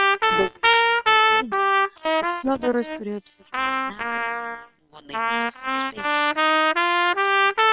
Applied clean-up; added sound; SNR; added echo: neural separator model SepFormer WHAM!.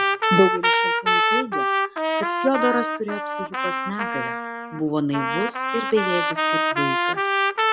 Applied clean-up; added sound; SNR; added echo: none; Trumpet; -3 dB; none.